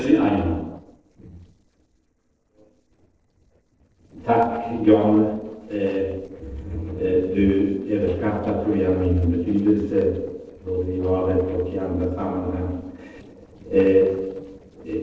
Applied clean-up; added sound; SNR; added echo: neural separator model SepFormer DNS4.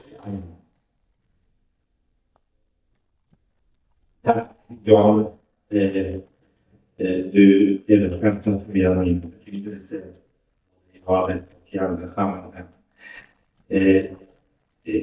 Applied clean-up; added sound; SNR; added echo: neural mask model DeepFilterNet 3.